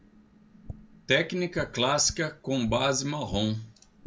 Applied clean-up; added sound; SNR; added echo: none; Tap; 17 dB; none.